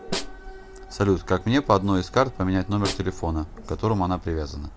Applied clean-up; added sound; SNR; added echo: none; Snare drum; 13 dB; none.